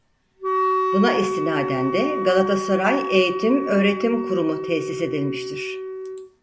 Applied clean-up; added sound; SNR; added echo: none; Wind instrument, woodwind instrument; 3 dB; none.